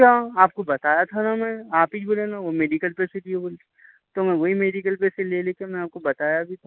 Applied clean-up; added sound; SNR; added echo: none; none; none; none.